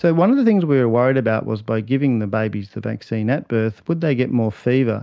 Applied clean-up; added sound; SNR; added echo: none; none; none; none.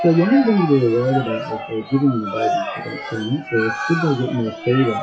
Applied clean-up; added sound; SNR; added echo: classical method WPE with log-MMSE.